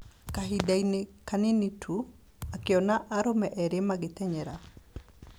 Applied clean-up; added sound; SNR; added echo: none; Thump, thud; 17 dB; none.